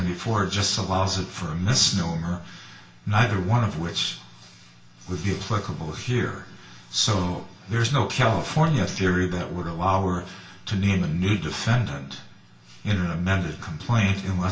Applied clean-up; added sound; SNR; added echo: none; none; none; reverberation time 0.2 s.